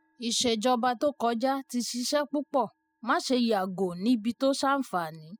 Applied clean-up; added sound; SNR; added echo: classical method spectral subtraction.